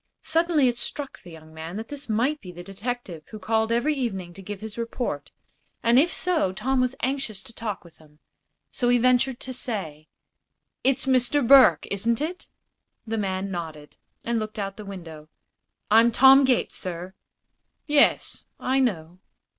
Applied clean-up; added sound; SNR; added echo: none; none; none; none.